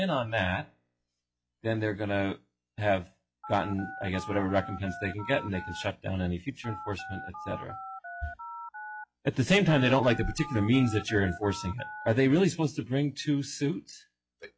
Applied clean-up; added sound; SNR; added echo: classical method log-MMSE.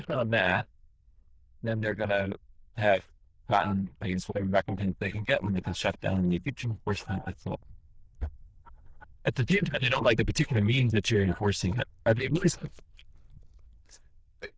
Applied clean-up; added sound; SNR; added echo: neural diffusion model UNIVERSE++.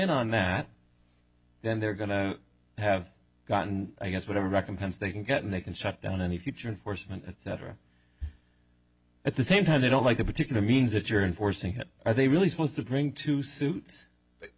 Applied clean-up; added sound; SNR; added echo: none; none; none; none.